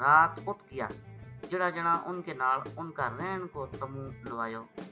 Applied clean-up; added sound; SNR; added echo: none; Guitar / Drum; 16 dB; none.